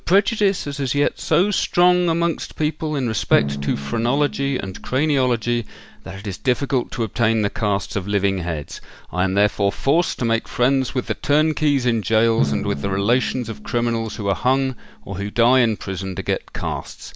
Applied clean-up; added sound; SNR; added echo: none; Drum; 13 dB; none.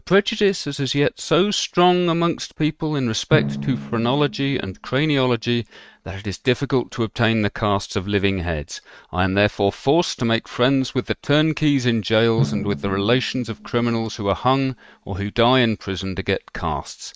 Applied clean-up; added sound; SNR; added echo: neural mask model RNNoise.